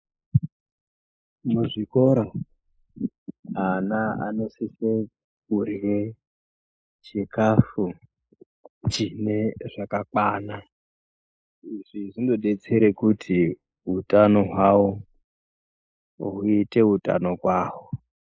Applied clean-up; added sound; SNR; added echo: neural mask model Resemble Enhance denoiser.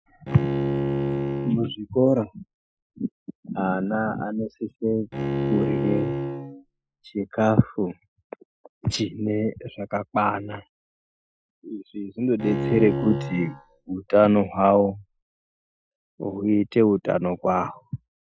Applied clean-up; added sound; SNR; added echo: classical method Wiener filter.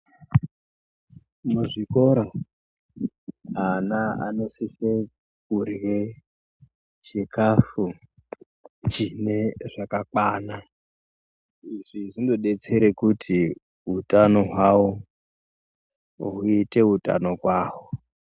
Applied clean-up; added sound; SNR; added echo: none; none; none; none.